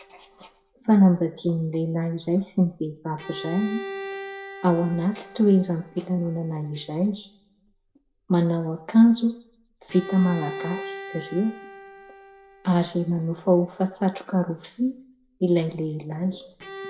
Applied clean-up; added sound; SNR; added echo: none; Bowed string instrument; 17 dB; reverberation time 0.5 s.